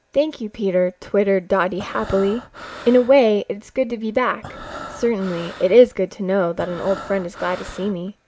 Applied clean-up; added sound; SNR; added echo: none; Breathing; 16 dB; none.